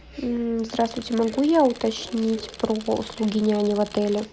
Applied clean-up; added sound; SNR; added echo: none; Tools; 19 dB; none.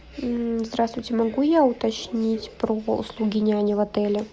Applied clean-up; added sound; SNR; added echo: none; none; none; none.